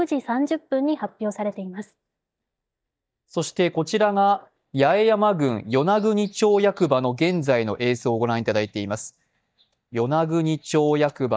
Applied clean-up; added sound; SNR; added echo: neural mask model DeepFilterNet 3.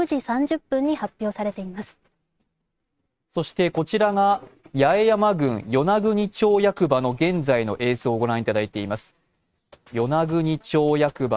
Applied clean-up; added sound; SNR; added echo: neural mask model RNNoise.